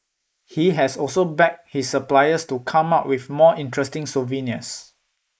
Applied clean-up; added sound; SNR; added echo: neural mask model Resemble Enhance denoiser.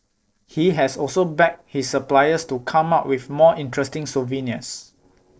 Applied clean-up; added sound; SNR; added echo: neural separator model SepFormer DNS4.